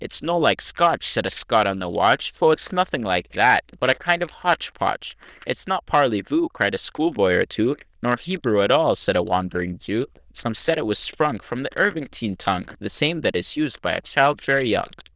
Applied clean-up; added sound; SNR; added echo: neural diffusion model UNIVERSE++.